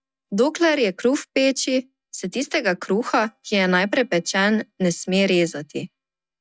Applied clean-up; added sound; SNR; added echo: neural mask model DeepFilterNet 3.